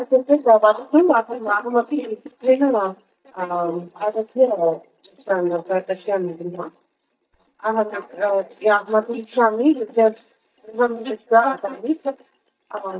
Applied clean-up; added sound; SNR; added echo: neural mask model DeepFilterNet 3.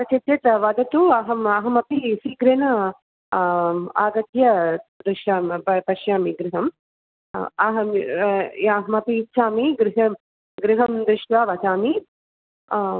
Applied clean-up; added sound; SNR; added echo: none; none; none; none.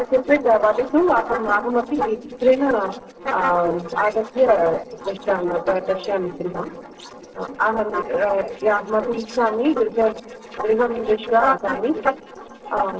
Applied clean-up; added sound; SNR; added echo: neural separator model SepFormer DNS4.